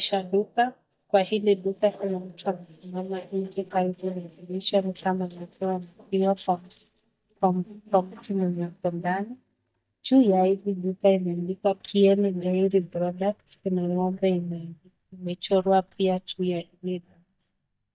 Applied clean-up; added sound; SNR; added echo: neural mask model DeepFilterNet 3.